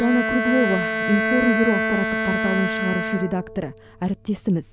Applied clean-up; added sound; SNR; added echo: none; Bowed string instrument; 2 dB; none.